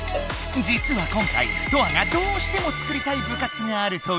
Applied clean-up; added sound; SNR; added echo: none; Cowbell; 16 dB; none.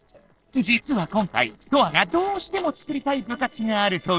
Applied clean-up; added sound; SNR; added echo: neural separator model SepFormer DNS4.